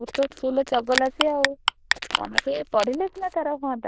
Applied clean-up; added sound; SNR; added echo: neural diffusion model UNIVERSE++.